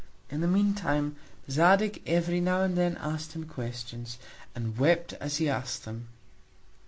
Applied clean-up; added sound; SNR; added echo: none; none; none; none.